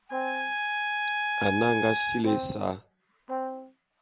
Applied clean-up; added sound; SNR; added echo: none; Brass instrument + Trumpet; 0 dB; none.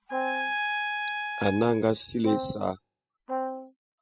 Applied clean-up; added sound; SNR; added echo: classical method spectral subtraction.